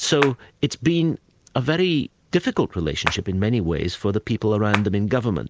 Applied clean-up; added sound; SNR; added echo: none; Clapping; 5 dB; none.